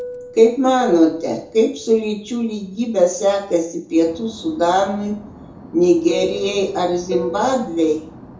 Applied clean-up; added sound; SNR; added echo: none; Fixed-wing aircraft, airplane; 14 dB; reverberation time 0.6 s.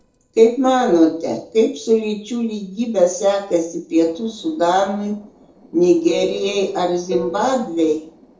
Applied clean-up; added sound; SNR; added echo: neural separator model SepFormer DNS4.